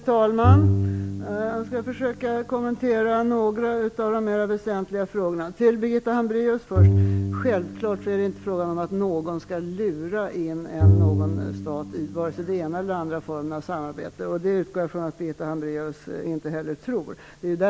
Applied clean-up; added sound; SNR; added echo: none; Bowed string instrument; -1 dB; none.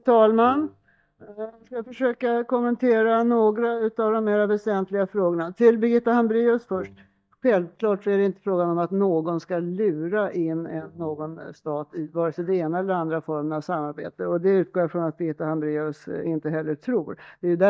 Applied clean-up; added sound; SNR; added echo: neural mask model DeepFilterNet 3.